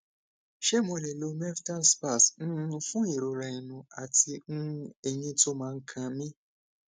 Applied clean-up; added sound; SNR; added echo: none; none; none; none.